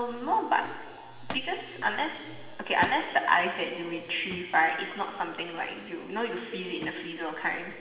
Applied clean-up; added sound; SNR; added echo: none; Thump, thud; 17 dB; reverberation time 1.6 s.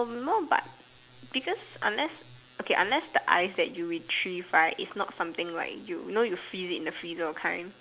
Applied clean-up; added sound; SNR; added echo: none; none; none; none.